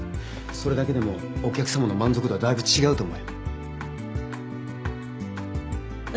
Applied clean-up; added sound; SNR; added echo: none; none; none; none.